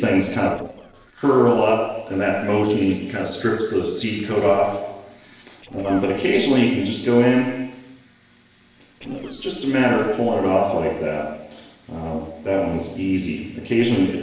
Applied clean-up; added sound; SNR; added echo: neural separator model SepFormer DNS4.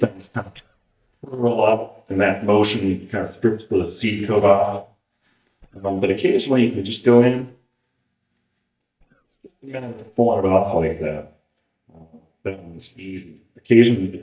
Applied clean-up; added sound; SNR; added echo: neural mask model DeepFilterNet 3.